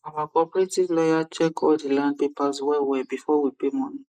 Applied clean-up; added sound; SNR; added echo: neural mask model Resemble Enhance denoiser.